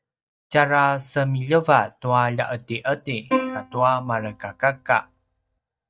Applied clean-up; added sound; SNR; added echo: neural mask model DeepFilterNet 3.